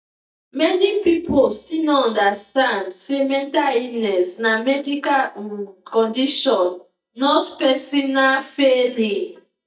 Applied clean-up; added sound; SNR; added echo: neural mask model DeepFilterNet 3.